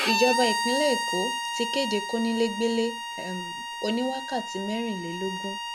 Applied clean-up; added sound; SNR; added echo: none; Bowed string instrument; 2 dB; none.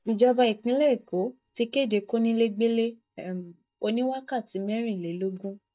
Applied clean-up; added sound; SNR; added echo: neural mask model DeepFilterNet 3.